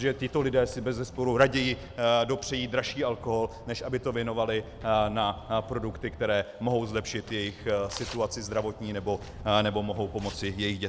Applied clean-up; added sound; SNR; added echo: none; Walk, footsteps; 16 dB; none.